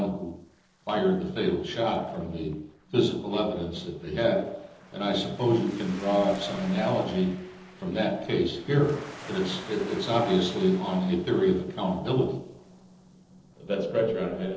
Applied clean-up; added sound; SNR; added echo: neural separator model SepFormer DNS4.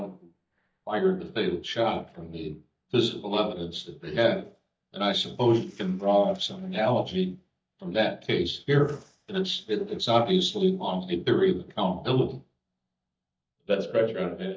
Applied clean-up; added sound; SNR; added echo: neural mask model DeepFilterNet 3.